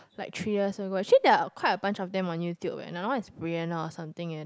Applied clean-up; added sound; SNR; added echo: none; none; none; none.